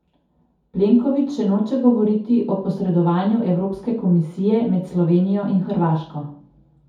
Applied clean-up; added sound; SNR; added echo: none; none; none; reverberation time 0.6 s.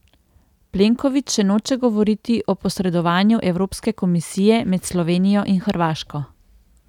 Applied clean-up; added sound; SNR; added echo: none; none; none; none.